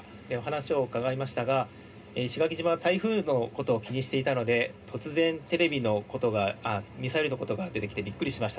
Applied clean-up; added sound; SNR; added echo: none; none; none; reverberation time 0.2 s.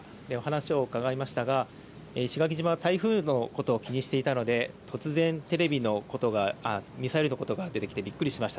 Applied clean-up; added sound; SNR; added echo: none; none; none; none.